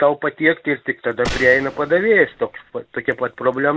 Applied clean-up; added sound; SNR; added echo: none; Gunshot, gunfire; 15 dB; none.